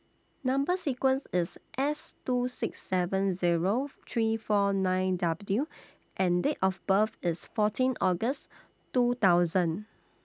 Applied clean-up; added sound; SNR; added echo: none; none; none; none.